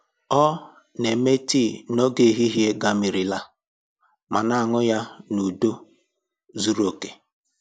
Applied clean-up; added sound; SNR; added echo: none; none; none; none.